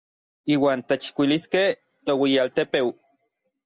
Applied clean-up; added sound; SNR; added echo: none; none; none; none.